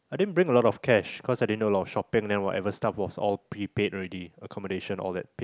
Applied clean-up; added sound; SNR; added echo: none; none; none; none.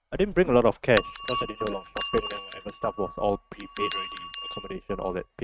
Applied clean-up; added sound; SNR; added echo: neural mask model RNNoise.